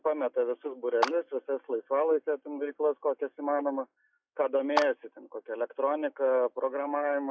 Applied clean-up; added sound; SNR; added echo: classical method log-MMSE.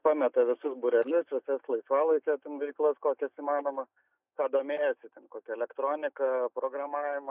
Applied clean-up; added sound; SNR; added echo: neural mask model DeepFilterNet 3.